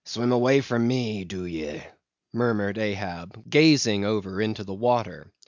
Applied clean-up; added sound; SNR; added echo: none; none; none; none.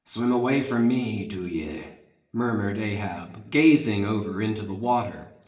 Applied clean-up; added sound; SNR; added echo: none; none; none; reverberation time 0.8 s.